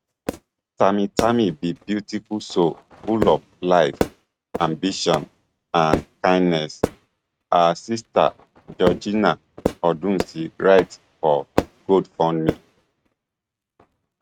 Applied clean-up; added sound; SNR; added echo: neural mask model RNNoise.